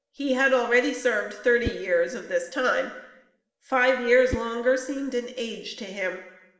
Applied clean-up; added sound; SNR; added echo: none; Whoosh, swoosh, swish; 16 dB; reverberation time 0.9 s.